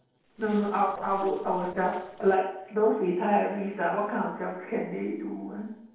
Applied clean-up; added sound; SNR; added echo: neural separator model SepFormer DNS4.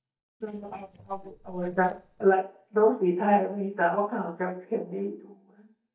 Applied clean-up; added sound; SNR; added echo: neural mask model DeepFilterNet 3.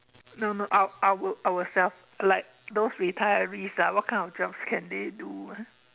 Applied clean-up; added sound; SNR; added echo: none; none; none; none.